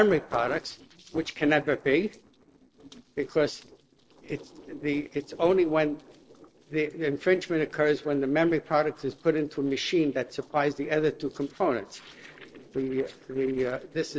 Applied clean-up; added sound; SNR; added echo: neural separator model SepFormer DNS4.